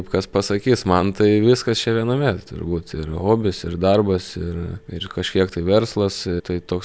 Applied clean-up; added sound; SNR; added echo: none; none; none; none.